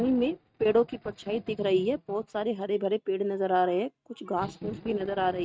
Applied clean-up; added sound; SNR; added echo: neural mask model RNNoise.